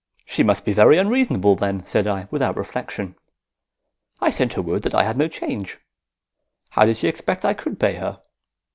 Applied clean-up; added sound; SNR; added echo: none; none; none; none.